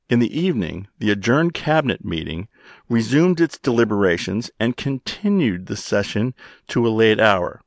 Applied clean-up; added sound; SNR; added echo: none; none; none; none.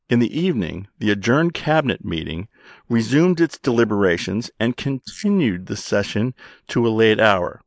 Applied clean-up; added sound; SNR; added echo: neural mask model Resemble Enhance denoiser.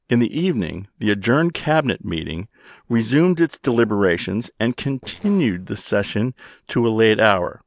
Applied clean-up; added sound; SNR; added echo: neural separator model SepFormer DNS4.